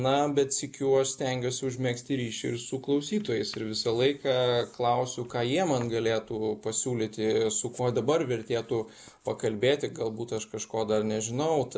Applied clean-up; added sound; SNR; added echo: none; none; none; none.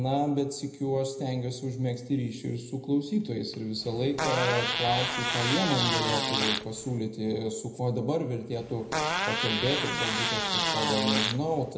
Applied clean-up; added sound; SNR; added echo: none; Fart; 0 dB; reverberation time 0.7 s.